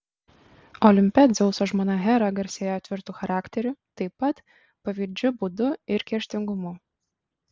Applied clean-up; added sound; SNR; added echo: none; none; none; none.